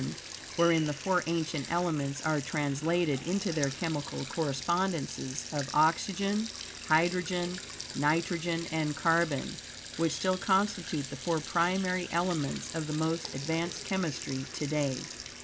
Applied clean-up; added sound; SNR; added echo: none; Sink (filling or washing); 11 dB; none.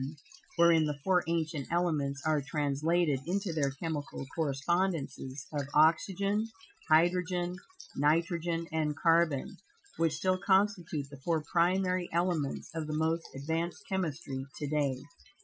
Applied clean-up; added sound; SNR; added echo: classical method Wiener filter.